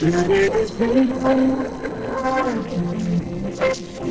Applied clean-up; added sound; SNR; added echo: neural separator model SepFormer DNS4.